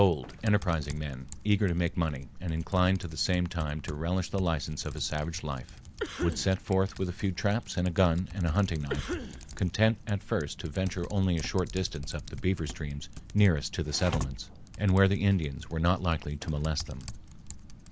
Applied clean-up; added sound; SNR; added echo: none; Cough + Typing; 12 dB; none.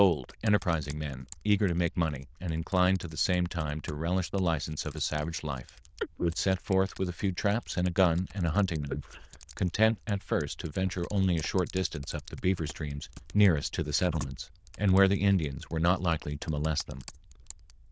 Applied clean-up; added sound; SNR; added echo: neural diffusion model UNIVERSE++.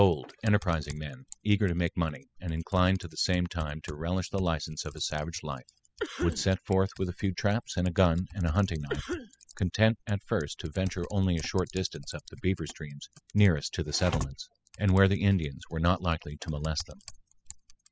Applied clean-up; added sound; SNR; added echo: classical method spectral subtraction.